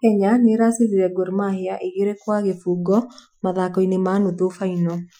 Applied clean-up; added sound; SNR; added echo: classical method Wiener filter.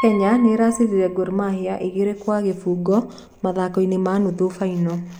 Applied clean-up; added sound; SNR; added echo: none; Piano; 19 dB; none.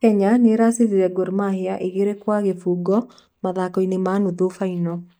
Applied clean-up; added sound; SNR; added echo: neural mask model DeepFilterNet 3.